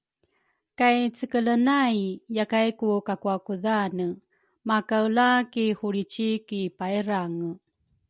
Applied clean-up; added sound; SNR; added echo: none; none; none; none.